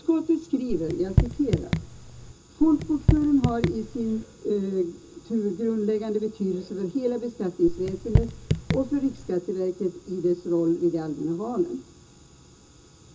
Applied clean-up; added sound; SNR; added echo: none; Raindrop / Drip; 0 dB; reverberation time 0.2 s.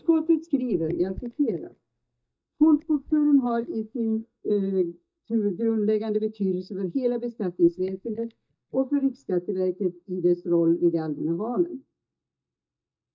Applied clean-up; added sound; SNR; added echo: neural mask model DeepFilterNet 3.